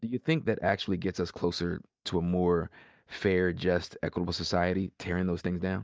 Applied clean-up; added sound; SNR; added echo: neural mask model DeepFilterNet 3.